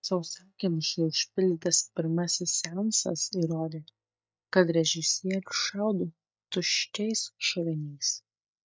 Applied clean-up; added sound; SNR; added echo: neural mask model DeepFilterNet 3.